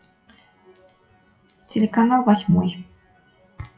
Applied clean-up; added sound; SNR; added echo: classical method WPE with log-MMSE.